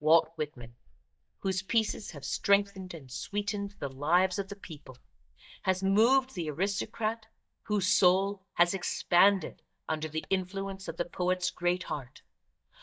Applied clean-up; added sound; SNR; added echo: neural mask model DeepFilterNet 3.